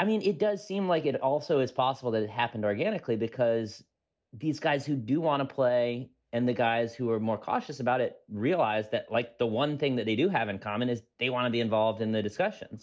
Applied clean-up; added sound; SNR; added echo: none; none; none; none.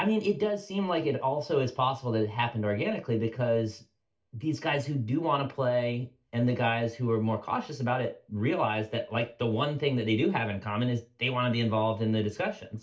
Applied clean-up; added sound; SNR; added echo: none; none; none; reverberation time 0.2 s.